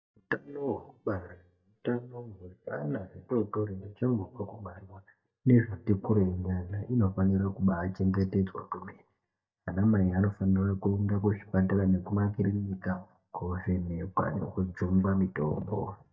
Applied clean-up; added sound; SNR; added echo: neural mask model DeepFilterNet 3.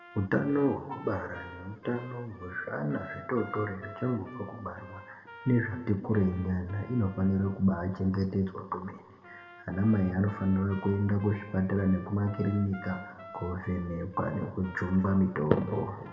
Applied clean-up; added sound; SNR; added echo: none; Trumpet; 19 dB; reverberation time 1.2 s.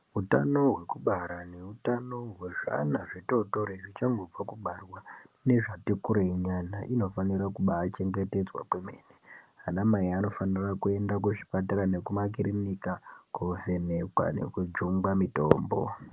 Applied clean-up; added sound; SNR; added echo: none; none; none; none.